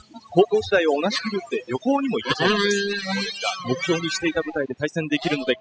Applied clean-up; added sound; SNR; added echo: classical method spectral subtraction.